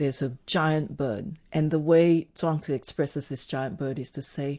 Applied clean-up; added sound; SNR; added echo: none; none; none; none.